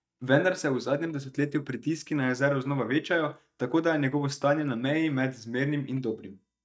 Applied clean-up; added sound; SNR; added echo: neural mask model DeepFilterNet 3.